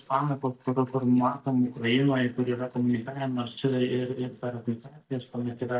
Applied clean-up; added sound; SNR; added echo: neural mask model DeepFilterNet 3.